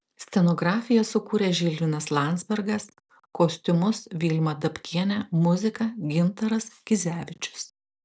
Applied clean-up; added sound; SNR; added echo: none; none; none; none.